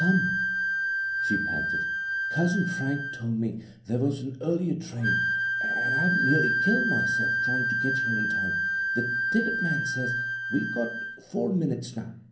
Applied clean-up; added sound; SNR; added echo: none; Wind instrument, woodwind instrument; -1 dB; reverberation time 0.6 s.